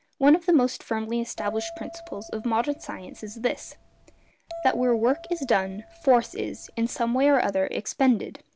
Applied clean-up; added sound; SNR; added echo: none; Bell; 16 dB; none.